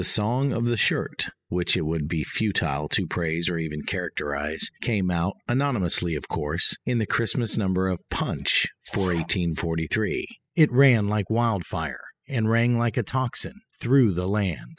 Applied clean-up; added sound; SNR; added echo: classical method spectral subtraction.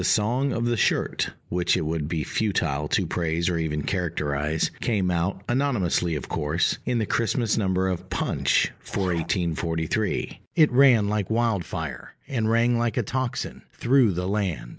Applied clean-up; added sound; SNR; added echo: neural mask model Resemble Enhance denoiser.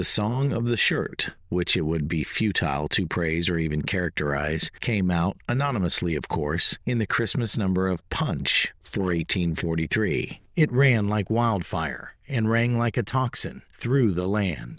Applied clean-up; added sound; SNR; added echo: neural diffusion model UNIVERSE++.